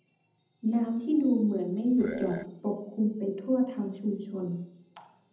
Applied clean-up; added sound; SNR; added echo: none; Burping, eructation; 10 dB; reverberation time 0.8 s.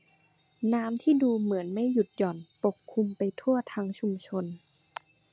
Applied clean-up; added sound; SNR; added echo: none; none; none; none.